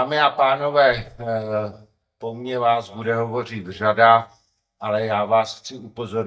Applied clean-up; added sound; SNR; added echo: neural mask model DeepFilterNet 3.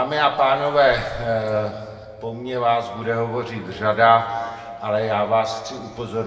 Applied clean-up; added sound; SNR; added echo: none; Fireworks; 19 dB; reverberation time 1.9 s.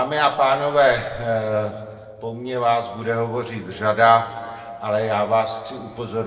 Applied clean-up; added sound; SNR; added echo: neural separator model SepFormer DNS4.